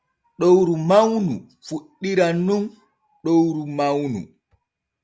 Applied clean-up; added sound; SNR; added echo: none; none; none; none.